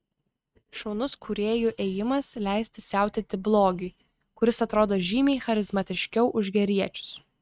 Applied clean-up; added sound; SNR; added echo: neural mask model RNNoise.